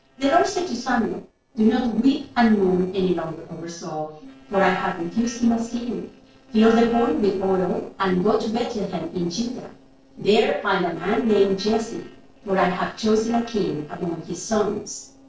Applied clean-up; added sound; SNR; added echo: neural separator model SepFormer DNS4.